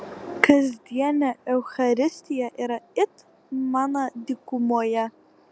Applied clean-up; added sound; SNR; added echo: none; none; none; none.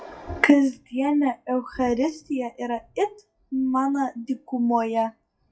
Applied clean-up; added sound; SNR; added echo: classical method WPE with log-MMSE.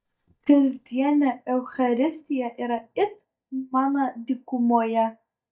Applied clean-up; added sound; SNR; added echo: neural mask model DeepFilterNet 3.